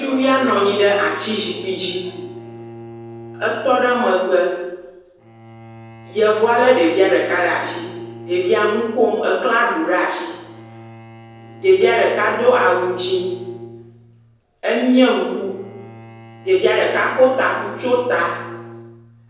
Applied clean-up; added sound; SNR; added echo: none; Bowed string instrument; 19 dB; reverberation time 1.1 s.